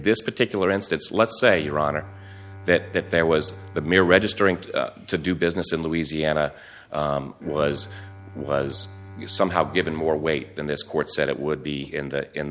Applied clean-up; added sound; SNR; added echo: none; Bowed string instrument; 20 dB; none.